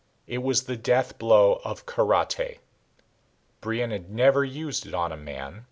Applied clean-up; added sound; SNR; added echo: none; none; none; none.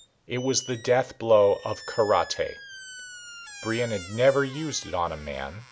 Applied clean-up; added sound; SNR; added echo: none; Squeak; 18 dB; none.